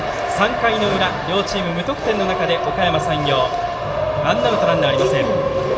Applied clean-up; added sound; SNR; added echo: none; none; none; reverberation time 1.1 s.